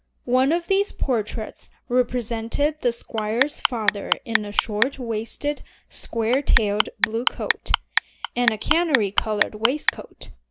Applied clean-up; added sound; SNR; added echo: none; Clock; 2 dB; none.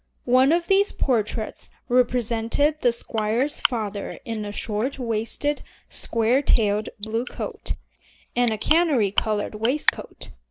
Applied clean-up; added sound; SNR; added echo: neural mask model Resemble Enhance denoiser.